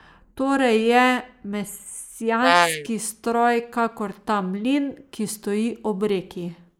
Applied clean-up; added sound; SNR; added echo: neural mask model Resemble Enhance denoiser.